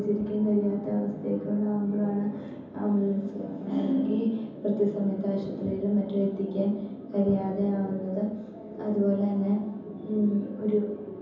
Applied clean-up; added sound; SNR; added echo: none; none; none; reverberation time 0.9 s.